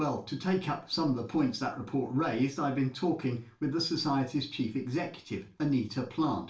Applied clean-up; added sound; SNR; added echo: none; none; none; reverberation time 0.3 s.